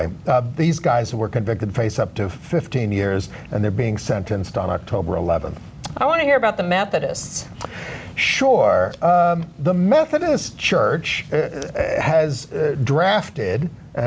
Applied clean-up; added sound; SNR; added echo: none; none; none; none.